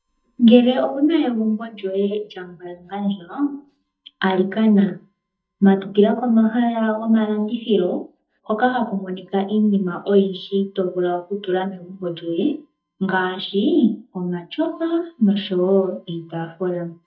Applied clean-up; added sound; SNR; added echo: neural mask model DeepFilterNet 3.